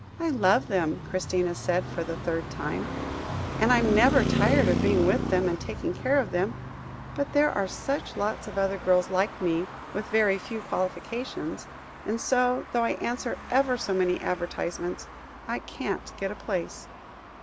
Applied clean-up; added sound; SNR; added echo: none; Traffic noise, roadway noise; 6 dB; none.